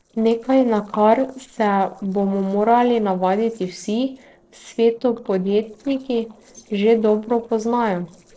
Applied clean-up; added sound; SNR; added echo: neural separator model SepFormer DNS4.